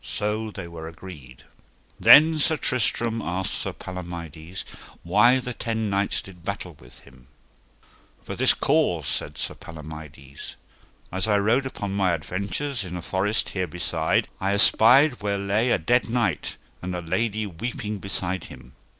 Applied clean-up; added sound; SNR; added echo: none; none; none; none.